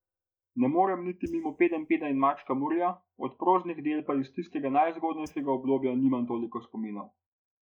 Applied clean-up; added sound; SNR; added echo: neural mask model DeepFilterNet 3.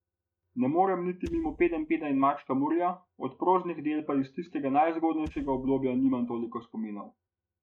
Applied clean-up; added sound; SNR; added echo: neural mask model RNNoise.